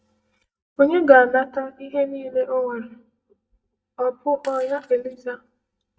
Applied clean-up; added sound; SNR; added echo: neural mask model DeepFilterNet 3.